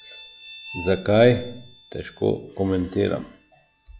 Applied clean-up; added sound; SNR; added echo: classical method log-MMSE.